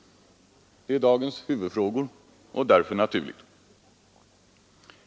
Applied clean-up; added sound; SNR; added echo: none; none; none; none.